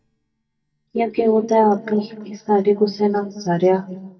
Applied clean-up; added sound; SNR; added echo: neural mask model DeepFilterNet 3.